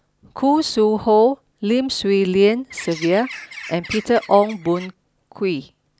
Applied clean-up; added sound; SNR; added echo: none; Bird; 15 dB; none.